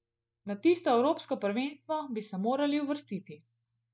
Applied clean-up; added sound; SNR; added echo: neural mask model DeepFilterNet 3.